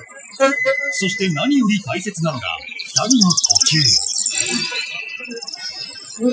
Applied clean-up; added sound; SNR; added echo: classical method Wiener filter.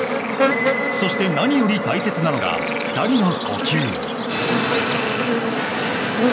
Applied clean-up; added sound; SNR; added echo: none; Bird / Insect; -2 dB; none.